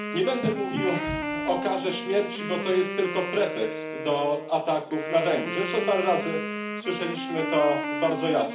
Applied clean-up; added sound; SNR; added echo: none; Wind instrument, woodwind instrument; 5 dB; reverberation time 0.4 s.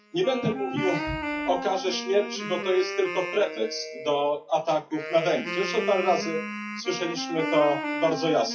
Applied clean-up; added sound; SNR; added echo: classical method WPE with log-MMSE.